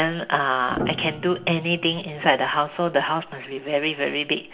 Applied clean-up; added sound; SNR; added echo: none; Piano; 12 dB; reverberation time 0.3 s.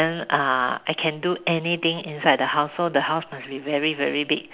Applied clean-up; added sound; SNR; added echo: none; none; none; none.